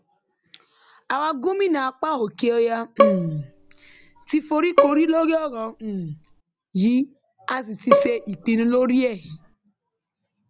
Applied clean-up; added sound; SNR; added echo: none; Bowed string instrument; 0 dB; none.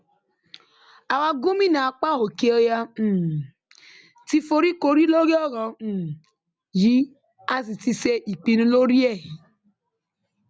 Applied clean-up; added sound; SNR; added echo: none; none; none; none.